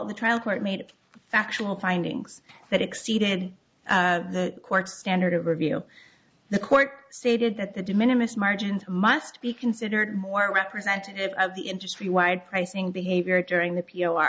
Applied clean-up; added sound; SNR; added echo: none; none; none; none.